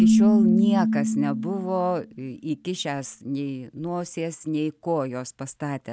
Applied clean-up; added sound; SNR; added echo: none; Keyboard (musical); -3 dB; none.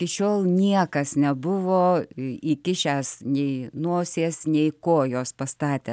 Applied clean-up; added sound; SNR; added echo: none; none; none; none.